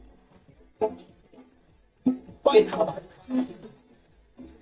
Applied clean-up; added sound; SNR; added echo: neural mask model DeepFilterNet 3.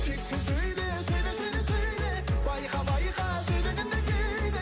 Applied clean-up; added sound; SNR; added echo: none; none; none; none.